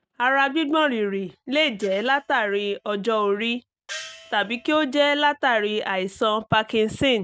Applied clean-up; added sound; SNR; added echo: neural mask model RNNoise.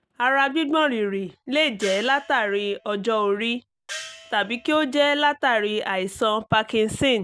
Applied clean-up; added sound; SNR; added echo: none; Gong; 17 dB; none.